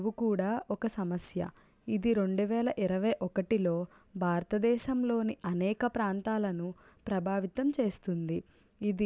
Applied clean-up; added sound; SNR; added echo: none; none; none; none.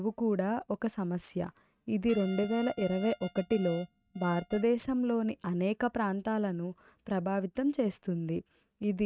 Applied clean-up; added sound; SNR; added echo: neural mask model RNNoise.